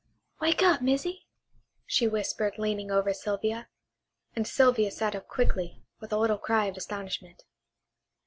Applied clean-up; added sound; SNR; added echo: none; none; none; none.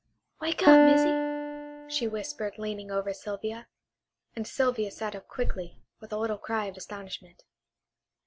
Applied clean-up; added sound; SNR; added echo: none; Piano; -5 dB; none.